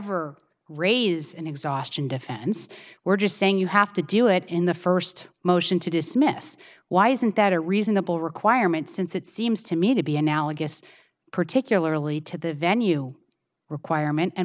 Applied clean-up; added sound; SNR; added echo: none; none; none; none.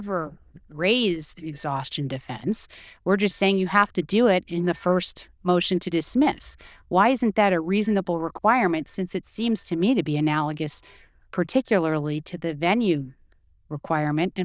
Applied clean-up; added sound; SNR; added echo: neural diffusion model UNIVERSE++.